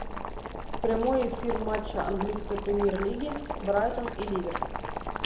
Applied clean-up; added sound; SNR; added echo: none; Boiling; 4 dB; reverberation time 0.7 s.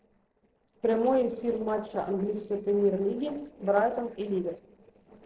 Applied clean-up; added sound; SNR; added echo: neural separator model SepFormer DNS4.